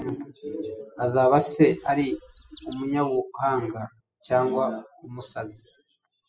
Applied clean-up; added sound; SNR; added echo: classical method spectral subtraction.